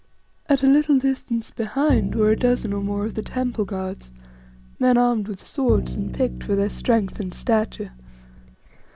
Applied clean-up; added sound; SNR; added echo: none; Bowed string instrument; 8 dB; none.